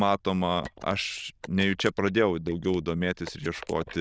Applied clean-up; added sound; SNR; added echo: neural diffusion model UNIVERSE++.